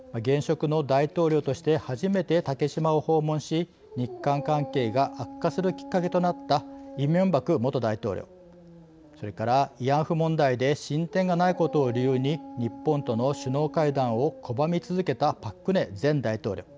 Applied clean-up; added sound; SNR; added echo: none; Dog; 17 dB; none.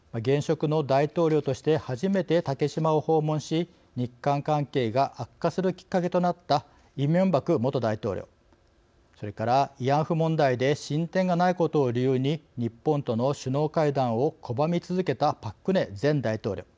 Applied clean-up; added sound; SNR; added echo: none; none; none; none.